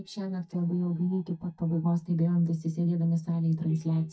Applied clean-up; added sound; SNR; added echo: neural mask model DeepFilterNet 3.